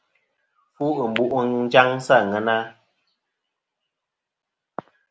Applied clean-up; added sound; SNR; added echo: none; none; none; none.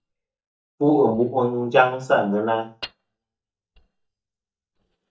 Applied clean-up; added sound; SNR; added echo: neural mask model DeepFilterNet 3.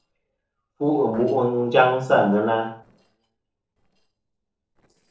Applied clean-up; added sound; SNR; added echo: neural separator model SepFormer DNS4.